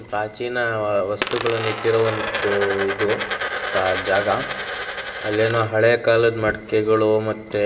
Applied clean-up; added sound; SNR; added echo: none; Coin (dropping); 7 dB; reverberation time 2.7 s.